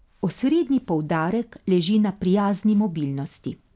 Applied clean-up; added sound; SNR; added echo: none; none; none; none.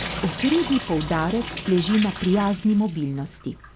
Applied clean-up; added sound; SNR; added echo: none; Drip / Sink (filling or washing); 11 dB; none.